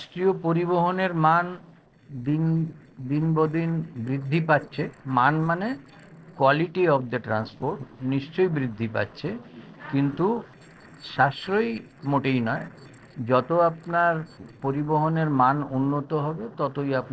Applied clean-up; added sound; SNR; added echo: neural separator model SepFormer DNS4.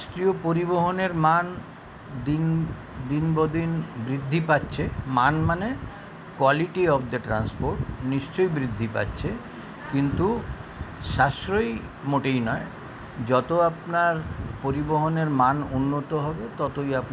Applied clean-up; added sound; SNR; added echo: none; none; none; none.